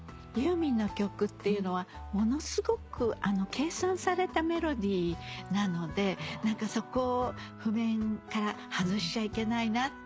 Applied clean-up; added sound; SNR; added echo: none; none; none; none.